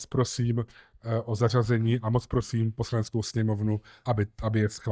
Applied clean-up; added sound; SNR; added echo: neural mask model DeepFilterNet 3.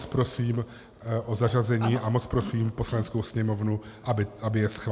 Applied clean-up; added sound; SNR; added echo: none; none; none; none.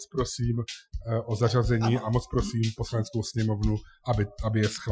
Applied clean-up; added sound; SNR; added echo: classical method Wiener filter.